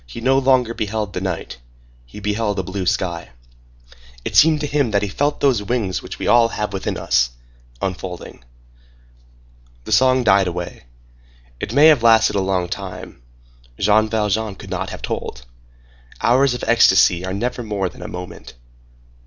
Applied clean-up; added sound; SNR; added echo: none; none; none; none.